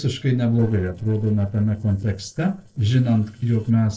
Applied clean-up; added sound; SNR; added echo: neural separator model SepFormer DNS4.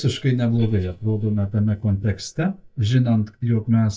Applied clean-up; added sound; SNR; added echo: neural mask model DeepFilterNet 3.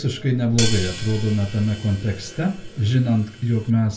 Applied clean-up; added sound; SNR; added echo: none; Hi-hat; 13 dB; reverberation time 0.2 s.